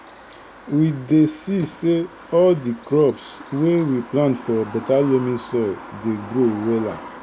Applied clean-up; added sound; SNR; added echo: none; Bird vocalization, bird call, bird song; 17 dB; none.